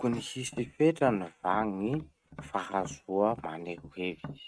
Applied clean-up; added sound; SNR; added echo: neural mask model RNNoise.